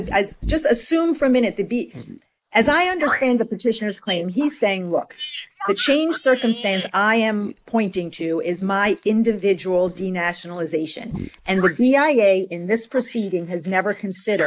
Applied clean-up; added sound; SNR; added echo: neural mask model Resemble Enhance denoiser.